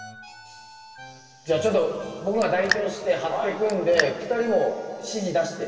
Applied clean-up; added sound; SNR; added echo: none; Raindrop; 7 dB; reverberation time 2.5 s.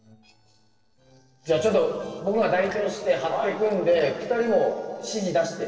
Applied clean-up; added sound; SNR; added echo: neural separator model SepFormer DNS4.